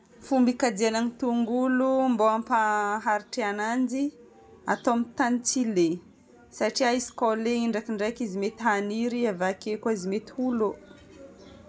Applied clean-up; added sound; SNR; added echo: none; none; none; none.